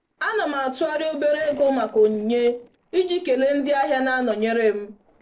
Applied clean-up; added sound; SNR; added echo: neural separator model SepFormer DNS4.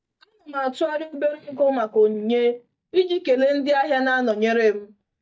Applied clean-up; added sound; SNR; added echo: neural mask model DeepFilterNet 3.